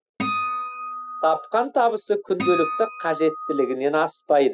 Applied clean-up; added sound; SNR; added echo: classical method spectral subtraction.